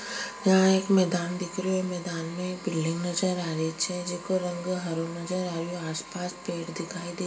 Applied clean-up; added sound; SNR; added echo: none; none; none; reverberation time 1.6 s.